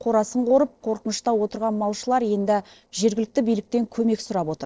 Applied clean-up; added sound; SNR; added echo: neural separator model SepFormer DNS4.